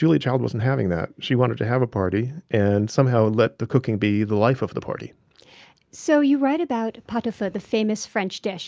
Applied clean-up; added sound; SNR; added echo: none; none; none; none.